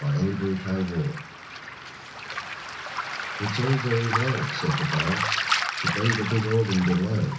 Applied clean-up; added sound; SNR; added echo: none; Waves, surf; 4 dB; reverberation time 0.5 s.